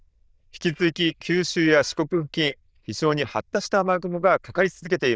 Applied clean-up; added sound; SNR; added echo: neural diffusion model UNIVERSE++.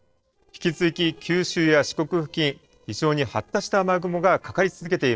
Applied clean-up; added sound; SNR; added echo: neural separator model SepFormer DNS4.